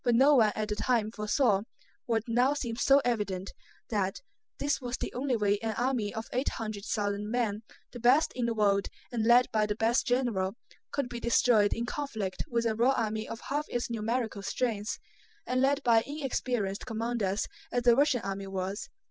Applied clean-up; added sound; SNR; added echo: none; none; none; none.